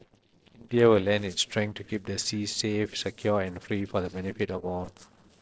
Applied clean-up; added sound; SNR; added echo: neural separator model SepFormer DNS4.